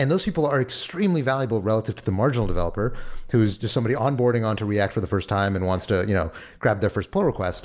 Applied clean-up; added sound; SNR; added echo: none; none; none; none.